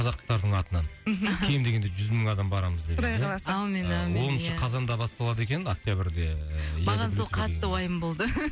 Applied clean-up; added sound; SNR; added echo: none; none; none; none.